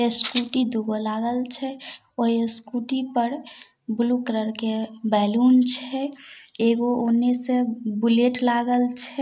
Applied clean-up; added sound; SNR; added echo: neural mask model RNNoise.